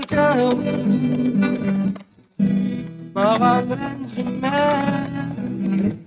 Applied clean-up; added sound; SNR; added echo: neural mask model RNNoise.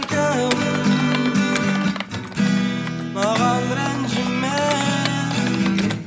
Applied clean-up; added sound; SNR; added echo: none; Computer keyboard; 12 dB; none.